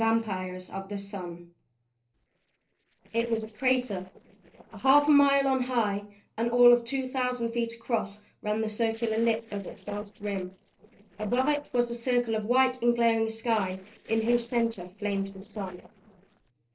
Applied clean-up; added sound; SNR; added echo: neural separator model SepFormer DNS4.